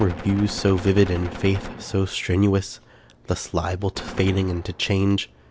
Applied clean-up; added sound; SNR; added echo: none; Gunshot, gunfire; 15 dB; none.